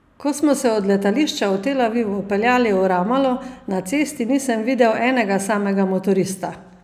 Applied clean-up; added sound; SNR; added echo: none; none; none; none.